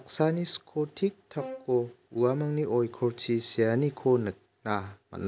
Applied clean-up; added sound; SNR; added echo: none; Brass instrument; 17 dB; none.